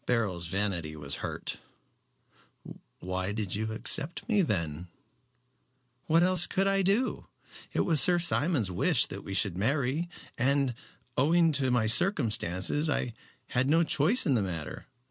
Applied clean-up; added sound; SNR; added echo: none; none; none; none.